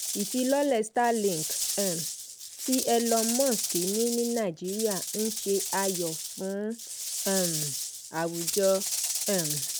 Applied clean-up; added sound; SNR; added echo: none; Rattle / Rattle (instrument); 4 dB; none.